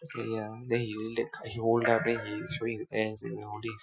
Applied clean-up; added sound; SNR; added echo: classical method Wiener filter.